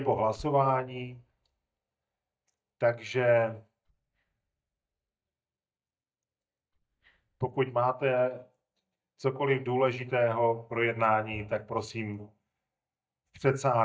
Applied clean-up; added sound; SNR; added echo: neural mask model DeepFilterNet 3.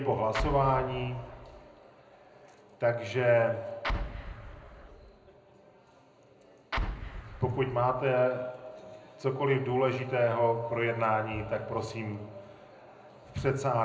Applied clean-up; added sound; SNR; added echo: none; Explosion; 7 dB; reverberation time 0.4 s.